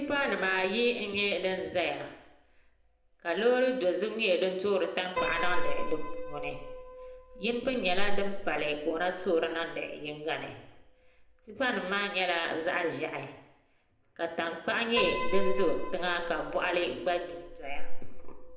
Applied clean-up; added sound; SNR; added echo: none; Piano; 1 dB; reverberation time 0.8 s.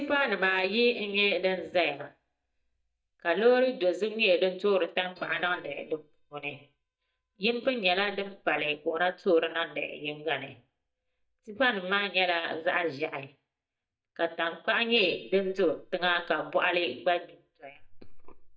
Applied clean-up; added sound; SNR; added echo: neural mask model DeepFilterNet 3.